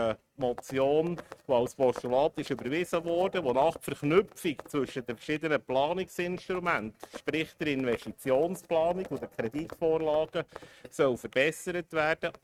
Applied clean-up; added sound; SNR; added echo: neural mask model RNNoise.